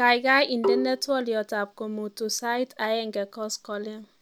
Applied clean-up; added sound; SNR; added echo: none; Marimba, xylophone; 2 dB; none.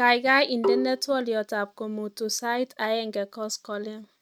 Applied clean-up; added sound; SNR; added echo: neural mask model RNNoise.